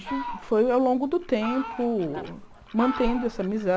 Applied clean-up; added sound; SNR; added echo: none; Fowl; 11 dB; none.